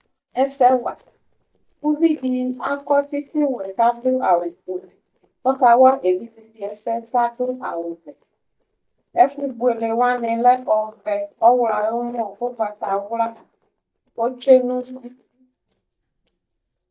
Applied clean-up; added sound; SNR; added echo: neural mask model DeepFilterNet 3.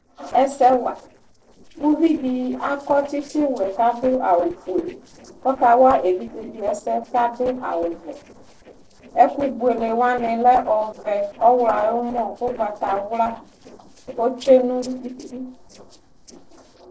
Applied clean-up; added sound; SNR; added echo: neural separator model SepFormer DNS4.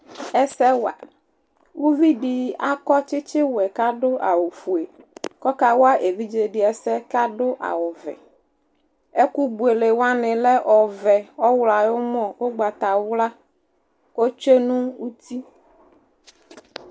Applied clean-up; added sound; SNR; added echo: none; none; none; none.